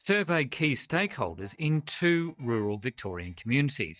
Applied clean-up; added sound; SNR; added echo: neural mask model DeepFilterNet 3.